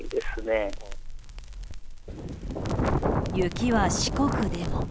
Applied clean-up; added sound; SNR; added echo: none; Crackle; 7 dB; none.